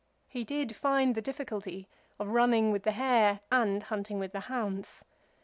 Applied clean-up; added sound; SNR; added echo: none; none; none; none.